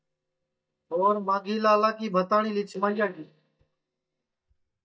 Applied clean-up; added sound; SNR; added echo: neural mask model DeepFilterNet 3.